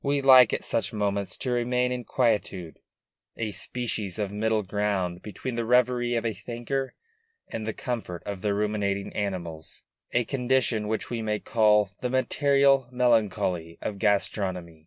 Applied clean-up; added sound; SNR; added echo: none; none; none; none.